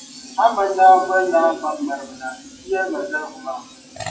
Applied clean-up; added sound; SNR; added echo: classical method WPE with log-MMSE.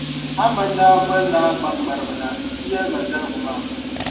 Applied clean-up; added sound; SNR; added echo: none; Tools; 5 dB; reverberation time 2.5 s.